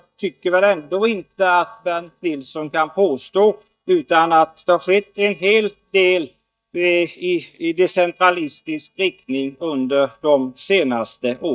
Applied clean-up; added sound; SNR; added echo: neural mask model DeepFilterNet 3.